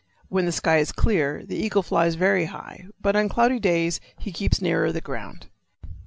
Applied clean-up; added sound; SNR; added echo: none; none; none; none.